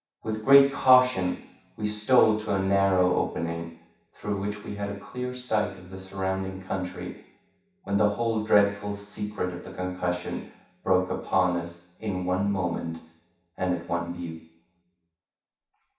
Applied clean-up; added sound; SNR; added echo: none; none; none; reverberation time 0.7 s.